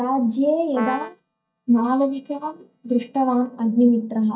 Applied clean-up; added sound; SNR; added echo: neural mask model DeepFilterNet 3.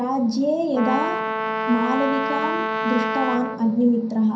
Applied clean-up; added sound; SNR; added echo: none; Brass instrument; 3 dB; reverberation time 0.6 s.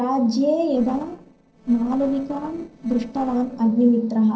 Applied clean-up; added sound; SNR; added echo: neural separator model SepFormer DNS4.